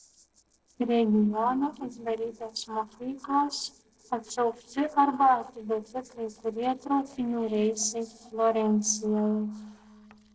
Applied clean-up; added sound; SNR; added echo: neural separator model SepFormer DNS4.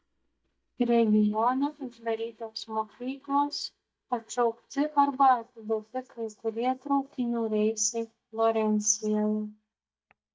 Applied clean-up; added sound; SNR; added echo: neural mask model DeepFilterNet 3.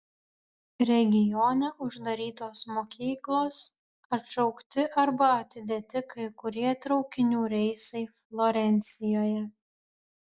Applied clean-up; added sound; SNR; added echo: none; none; none; none.